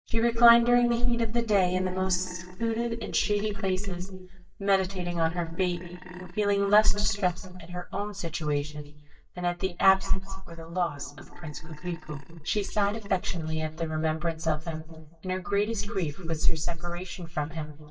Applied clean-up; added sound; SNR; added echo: neural mask model DeepFilterNet 3.